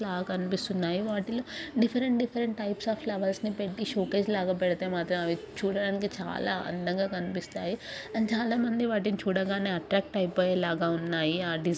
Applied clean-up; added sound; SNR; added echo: none; none; none; none.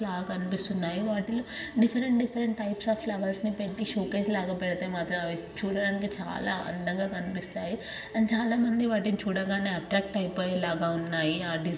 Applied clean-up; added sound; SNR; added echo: none; none; none; reverberation time 0.8 s.